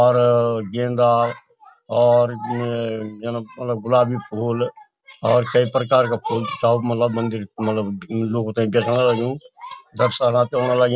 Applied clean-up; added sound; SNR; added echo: none; none; none; none.